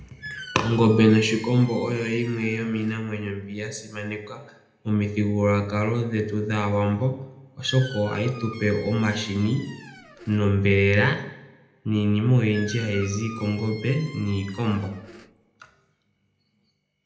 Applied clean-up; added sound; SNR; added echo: none; Squeak; 18 dB; reverberation time 0.7 s.